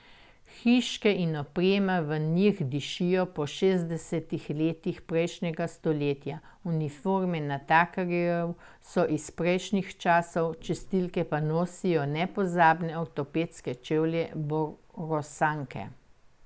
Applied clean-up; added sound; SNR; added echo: none; none; none; none.